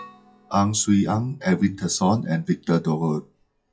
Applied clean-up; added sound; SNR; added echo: classical method WPE with log-MMSE.